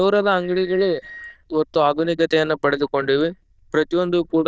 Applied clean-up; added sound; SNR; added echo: neural diffusion model UNIVERSE++.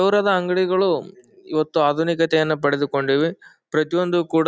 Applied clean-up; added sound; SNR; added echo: none; none; none; none.